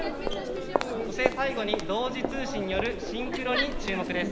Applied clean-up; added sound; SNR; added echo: none; Crowd; -1 dB; none.